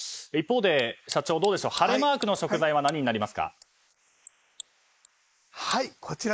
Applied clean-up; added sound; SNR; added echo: neural mask model Resemble Enhance denoiser.